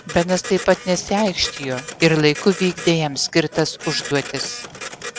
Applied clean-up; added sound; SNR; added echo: none; Printer; 13 dB; none.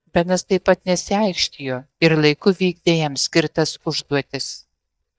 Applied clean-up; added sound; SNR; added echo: neural mask model DeepFilterNet 3.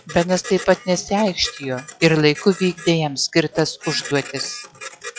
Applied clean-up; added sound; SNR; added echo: classical method log-MMSE.